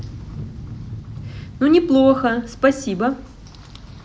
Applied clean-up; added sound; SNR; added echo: none; Rain; 15 dB; none.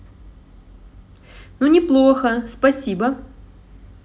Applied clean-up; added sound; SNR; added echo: none; none; none; none.